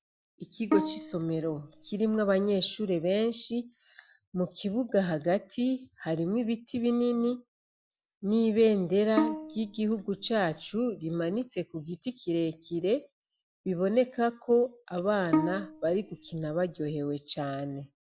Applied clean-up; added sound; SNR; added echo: none; Bowed string instrument; 5 dB; none.